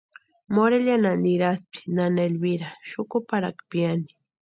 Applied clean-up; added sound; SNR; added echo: none; none; none; none.